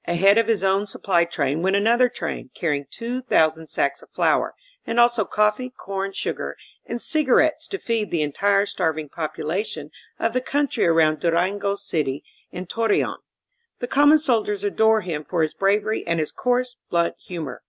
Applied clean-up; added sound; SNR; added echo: none; none; none; none.